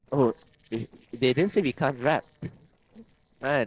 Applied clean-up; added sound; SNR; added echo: neural separator model SepFormer DNS4.